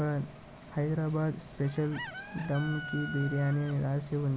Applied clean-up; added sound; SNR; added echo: none; Chicken, rooster; 14 dB; none.